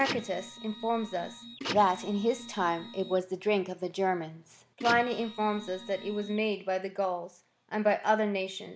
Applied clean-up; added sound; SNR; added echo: none; Printer; 11 dB; none.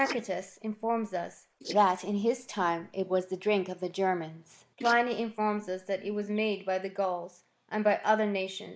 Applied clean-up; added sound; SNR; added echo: neural mask model Resemble Enhance denoiser.